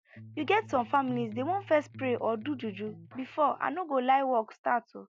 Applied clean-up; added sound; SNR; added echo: none; Electric guitar; 18 dB; none.